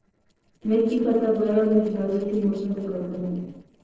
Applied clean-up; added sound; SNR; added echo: neural separator model SepFormer DNS4.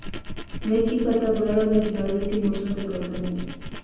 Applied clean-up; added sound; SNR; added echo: none; Tools; 7 dB; reverberation time 1.1 s.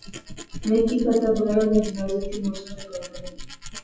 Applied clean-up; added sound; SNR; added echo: classical method WPE with log-MMSE.